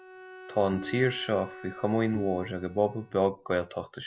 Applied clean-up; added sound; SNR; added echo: none; Bowed string instrument + Bowed string instrument; 15 dB; none.